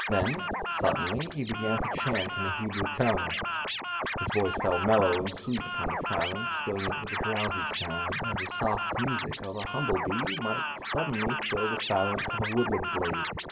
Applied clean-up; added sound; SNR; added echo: none; Scratching (performance technique); 1 dB; reverberation time 3.0 s.